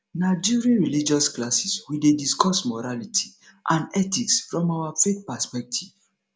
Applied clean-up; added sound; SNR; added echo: none; none; none; none.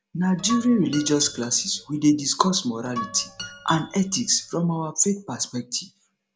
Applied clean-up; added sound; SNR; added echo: none; Guitar; 13 dB; none.